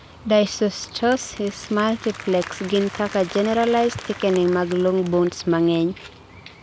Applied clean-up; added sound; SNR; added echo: none; Applause; 18 dB; none.